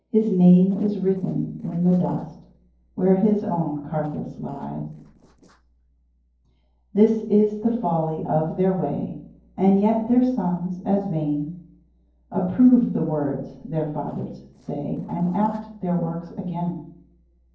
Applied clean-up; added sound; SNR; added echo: neural separator model SepFormer DNS4.